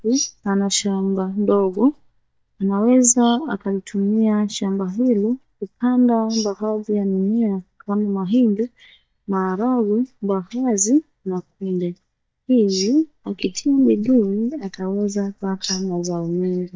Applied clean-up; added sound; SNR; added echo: neural mask model DeepFilterNet 3.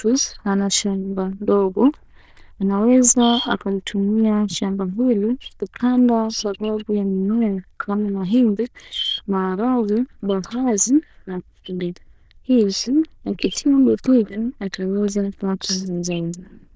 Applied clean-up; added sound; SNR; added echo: neural diffusion model UNIVERSE++.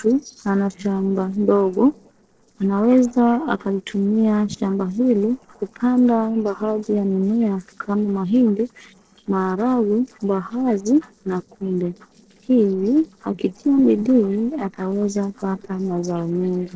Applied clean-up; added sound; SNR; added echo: neural separator model SepFormer DNS4.